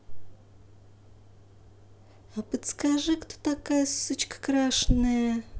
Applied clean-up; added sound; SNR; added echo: none; none; none; none.